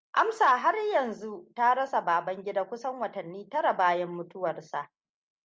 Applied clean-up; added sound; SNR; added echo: none; none; none; none.